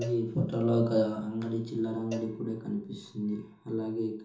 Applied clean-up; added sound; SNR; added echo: none; Cowbell; 19 dB; reverberation time 0.6 s.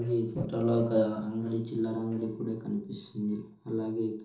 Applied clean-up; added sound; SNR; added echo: neural separator model SepFormer DNS4.